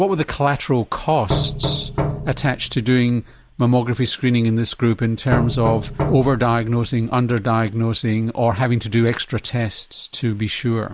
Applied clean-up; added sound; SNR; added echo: none; Knock; 6 dB; none.